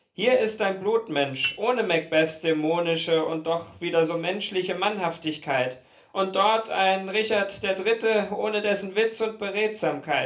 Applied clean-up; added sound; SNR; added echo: none; Piano; 18 dB; reverberation time 0.3 s.